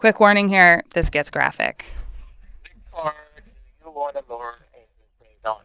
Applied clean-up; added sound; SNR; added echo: neural mask model DeepFilterNet 3.